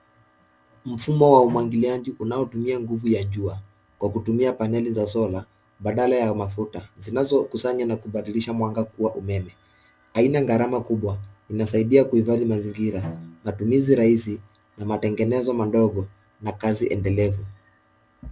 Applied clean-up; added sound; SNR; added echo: none; Bowed string instrument; 16 dB; none.